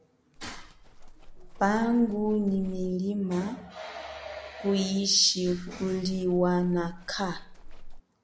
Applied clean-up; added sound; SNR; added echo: none; Livestock, farm animals, working animals; 14 dB; none.